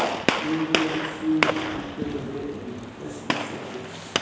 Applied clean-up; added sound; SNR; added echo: none; Gunshot, gunfire; -2 dB; reverberation time 1.0 s.